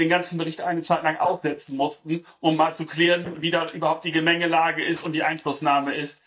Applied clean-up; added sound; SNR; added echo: neural mask model DeepFilterNet 3.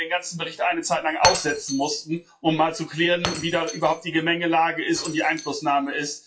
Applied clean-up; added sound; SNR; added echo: classical method WPE with log-MMSE.